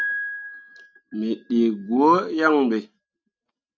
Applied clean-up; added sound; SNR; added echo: neural mask model RNNoise.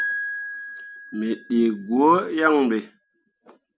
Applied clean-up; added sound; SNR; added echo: none; Piano; 12 dB; none.